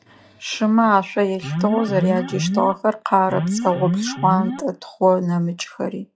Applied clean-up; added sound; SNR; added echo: classical method log-MMSE.